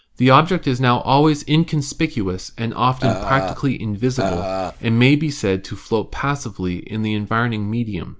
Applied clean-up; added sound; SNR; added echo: none; Burping, eructation; 5 dB; none.